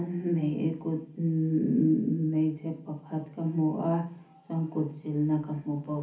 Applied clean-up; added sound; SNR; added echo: none; none; none; reverberation time 0.4 s.